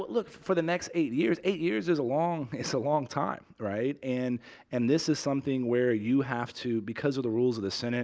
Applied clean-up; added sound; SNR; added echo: none; none; none; none.